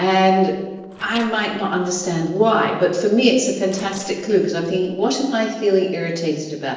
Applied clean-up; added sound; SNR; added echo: neural separator model SepFormer DNS4.